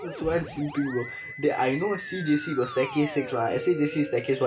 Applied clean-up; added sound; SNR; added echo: none; Musical instrument; 11 dB; none.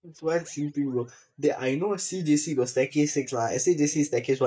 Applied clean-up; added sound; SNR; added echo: neural mask model DeepFilterNet 3.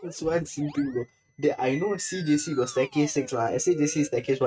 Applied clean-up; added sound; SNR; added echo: neural mask model RNNoise.